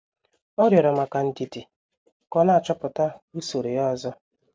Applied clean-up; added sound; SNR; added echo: none; none; none; none.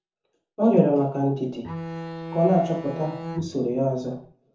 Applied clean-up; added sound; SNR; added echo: none; Bowed string instrument; 11 dB; reverberation time 0.7 s.